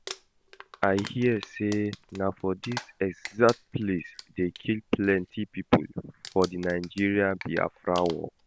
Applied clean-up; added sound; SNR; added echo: none; Crumpling, crinkling; 17 dB; none.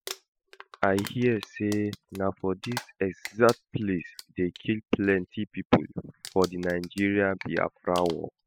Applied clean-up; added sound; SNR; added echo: classical method spectral subtraction.